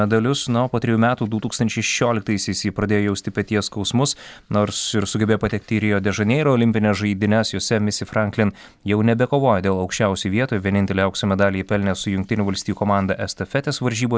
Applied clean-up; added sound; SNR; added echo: none; none; none; none.